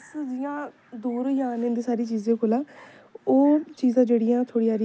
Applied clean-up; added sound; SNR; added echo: none; none; none; none.